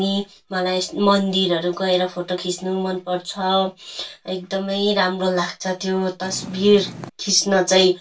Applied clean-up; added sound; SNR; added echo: none; Purr; 14 dB; reverberation time 0.2 s.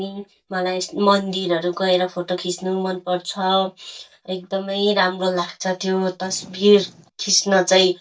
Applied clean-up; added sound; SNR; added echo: neural mask model DeepFilterNet 3.